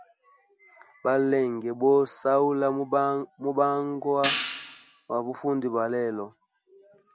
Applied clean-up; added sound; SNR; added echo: none; Hi-hat; 4 dB; none.